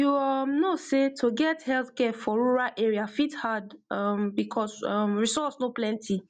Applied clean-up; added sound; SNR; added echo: none; none; none; none.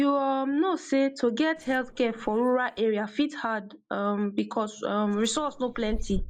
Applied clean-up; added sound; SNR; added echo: neural mask model Resemble Enhance denoiser.